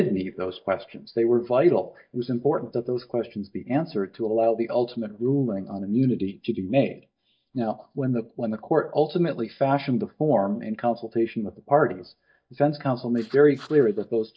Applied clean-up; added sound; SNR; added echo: neural mask model DeepFilterNet 3.